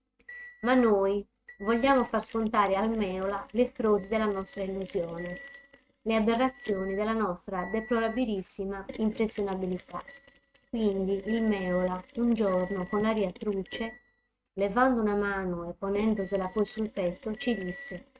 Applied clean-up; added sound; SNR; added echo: neural mask model RNNoise.